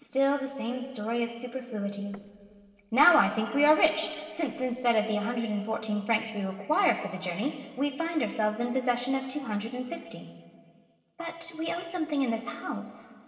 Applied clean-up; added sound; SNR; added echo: neural separator model SepFormer DNS4.